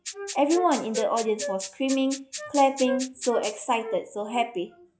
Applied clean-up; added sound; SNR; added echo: classical method log-MMSE.